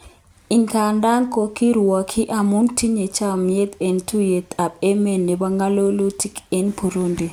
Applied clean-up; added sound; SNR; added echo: none; none; none; none.